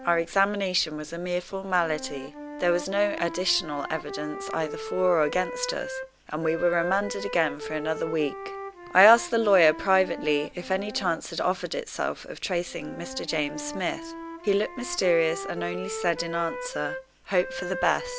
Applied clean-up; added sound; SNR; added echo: none; Wind instrument, woodwind instrument; 11 dB; none.